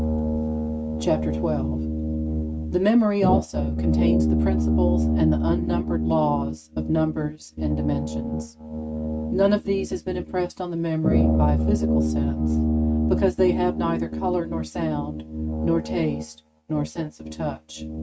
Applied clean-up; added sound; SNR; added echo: neural mask model RNNoise.